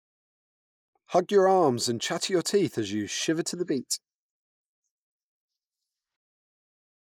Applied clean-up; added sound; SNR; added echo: neural mask model Resemble Enhance denoiser.